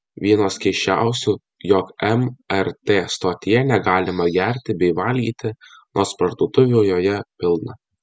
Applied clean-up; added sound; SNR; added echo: none; none; none; none.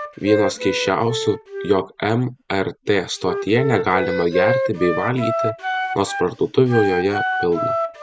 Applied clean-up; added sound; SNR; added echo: none; Wind instrument, woodwind instrument; 4 dB; none.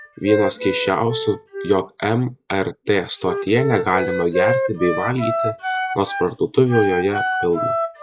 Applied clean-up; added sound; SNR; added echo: classical method log-MMSE.